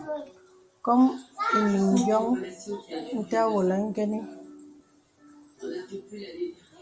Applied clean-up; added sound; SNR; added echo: none; Hi-hat; 15 dB; reverberation time 0.5 s.